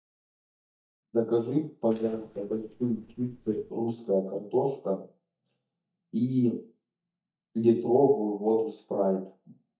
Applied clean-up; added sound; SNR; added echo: neural mask model DeepFilterNet 3.